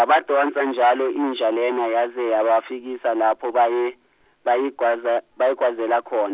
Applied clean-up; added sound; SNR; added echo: none; none; none; none.